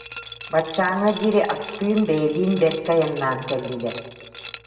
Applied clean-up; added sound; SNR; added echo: none; Liquid; 9 dB; reverberation time 1.3 s.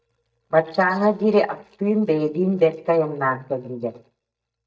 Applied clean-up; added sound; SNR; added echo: neural mask model DeepFilterNet 3.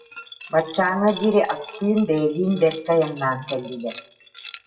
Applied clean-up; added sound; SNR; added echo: classical method WPE with log-MMSE.